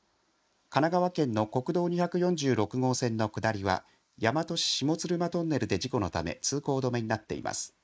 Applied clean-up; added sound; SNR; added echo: neural mask model Resemble Enhance denoiser.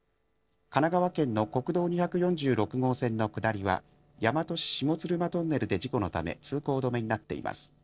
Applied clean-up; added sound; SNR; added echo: neural separator model SepFormer DNS4.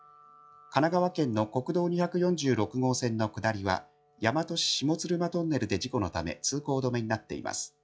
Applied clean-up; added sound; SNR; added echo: classical method log-MMSE.